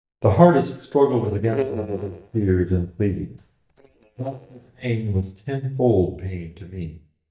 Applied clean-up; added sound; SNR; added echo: neural mask model DeepFilterNet 3.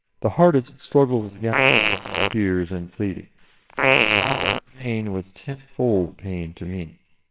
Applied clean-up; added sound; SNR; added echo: neural separator model SepFormer WHAMR!.